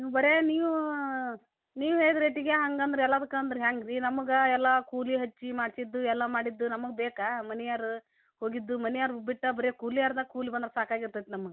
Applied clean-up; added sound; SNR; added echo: none; none; none; none.